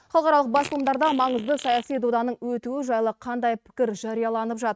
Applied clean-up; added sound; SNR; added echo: neural mask model RNNoise.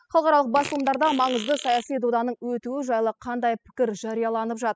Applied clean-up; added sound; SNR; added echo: classical method spectral subtraction.